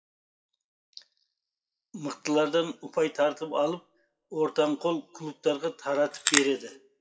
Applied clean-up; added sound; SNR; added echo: classical method WPE with log-MMSE.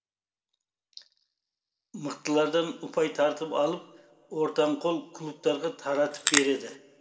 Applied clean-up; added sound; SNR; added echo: none; Crackle; -2 dB; reverberation time 2.8 s.